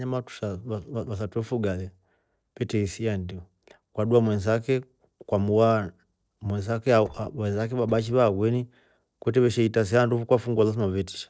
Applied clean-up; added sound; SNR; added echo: neural separator model SepFormer DNS4.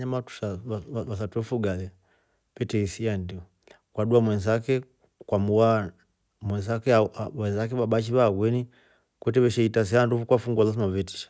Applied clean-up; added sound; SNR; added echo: none; none; none; none.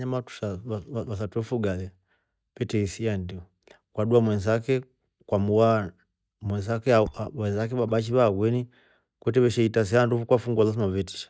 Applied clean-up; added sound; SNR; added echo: neural mask model DeepFilterNet 3.